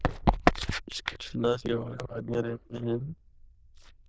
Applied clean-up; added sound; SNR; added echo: neural diffusion model UNIVERSE++.